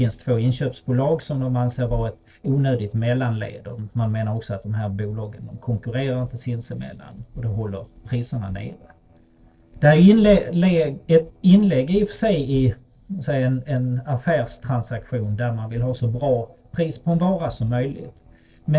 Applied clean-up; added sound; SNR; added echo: neural separator model SepFormer DNS4.